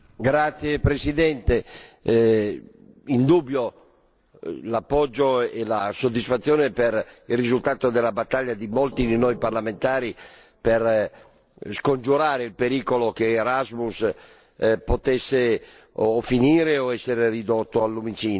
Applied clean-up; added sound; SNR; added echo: neural separator model SepFormer DNS4.